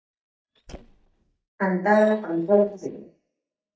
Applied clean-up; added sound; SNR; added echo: neural mask model DeepFilterNet 3.